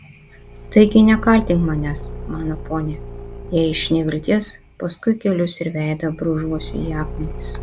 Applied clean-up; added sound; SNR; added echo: none; Engine / Car; 12 dB; none.